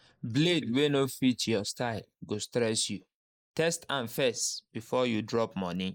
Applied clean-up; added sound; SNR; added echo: neural mask model Resemble Enhance denoiser.